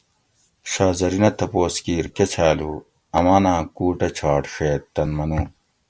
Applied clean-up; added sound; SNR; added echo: none; none; none; none.